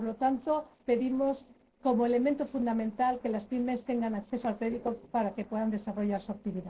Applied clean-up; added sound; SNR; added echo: neural separator model SepFormer DNS4.